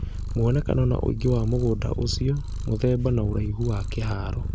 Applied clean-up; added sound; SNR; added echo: none; Purr; 4 dB; none.